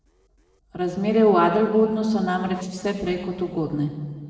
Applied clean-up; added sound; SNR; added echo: neural separator model SepFormer DNS4.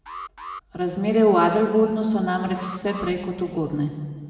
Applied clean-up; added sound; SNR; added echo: none; Alarm; 18 dB; reverberation time 1.7 s.